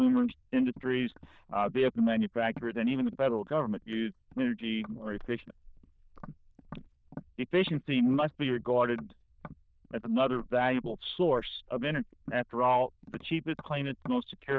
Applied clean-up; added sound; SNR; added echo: neural diffusion model UNIVERSE++.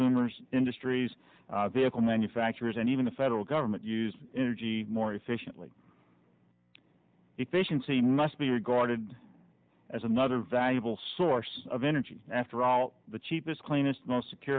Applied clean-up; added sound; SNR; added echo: none; none; none; none.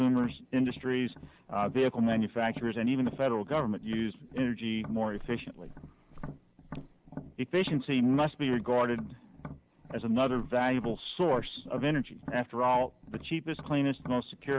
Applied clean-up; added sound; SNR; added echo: none; Walk, footsteps + Tap; 15 dB; none.